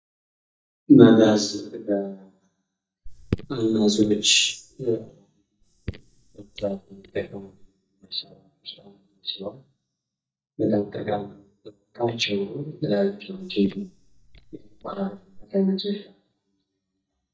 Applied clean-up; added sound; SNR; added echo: neural mask model DeepFilterNet 3.